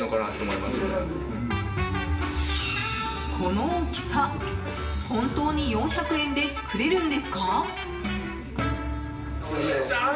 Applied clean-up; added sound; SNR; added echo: none; Wind instrument, woodwind instrument; 14 dB; reverberation time 0.9 s.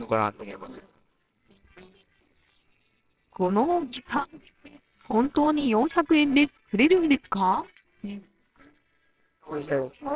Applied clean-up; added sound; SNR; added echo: neural separator model SepFormer WHAMR!.